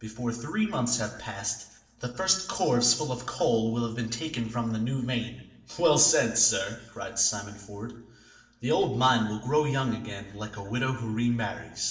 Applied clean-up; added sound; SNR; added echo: none; none; none; reverberation time 0.7 s.